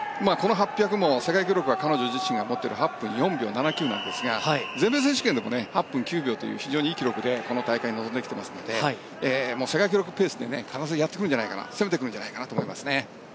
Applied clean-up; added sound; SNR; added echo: none; none; none; none.